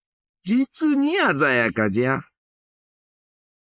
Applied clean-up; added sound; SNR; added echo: neural mask model Resemble Enhance denoiser.